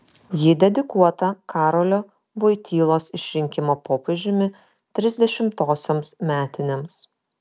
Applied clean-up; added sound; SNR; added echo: none; none; none; none.